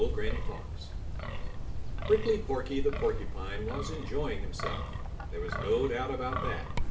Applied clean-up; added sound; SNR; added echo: none; Wind; -1 dB; reverberation time 0.4 s.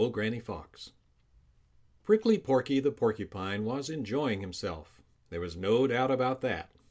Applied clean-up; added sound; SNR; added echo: none; none; none; none.